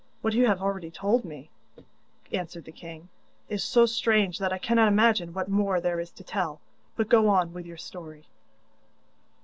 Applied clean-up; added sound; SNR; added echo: none; none; none; none.